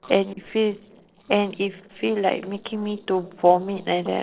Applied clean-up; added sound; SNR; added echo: neural separator model SepFormer DNS4.